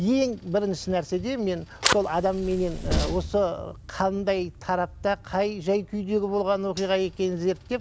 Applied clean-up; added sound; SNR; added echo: none; Train + Fire; 8 dB; none.